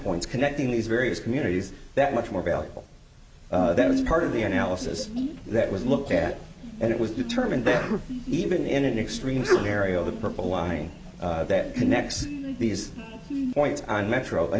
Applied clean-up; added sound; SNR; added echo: none; Sneeze; 6 dB; none.